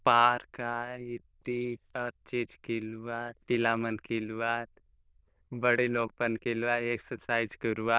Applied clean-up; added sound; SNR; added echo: neural diffusion model UNIVERSE++.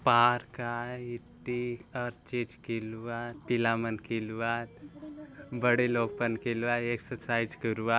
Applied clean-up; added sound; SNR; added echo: none; none; none; none.